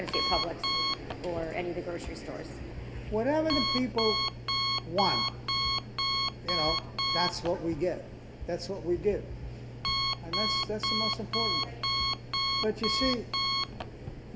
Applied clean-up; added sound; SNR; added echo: none; Alarm; -2 dB; reverberation time 1.3 s.